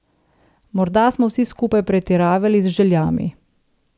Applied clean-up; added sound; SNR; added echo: none; none; none; none.